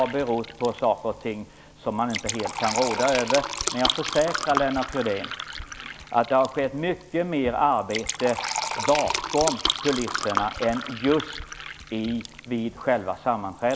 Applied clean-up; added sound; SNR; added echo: none; Fill (with liquid); 6 dB; none.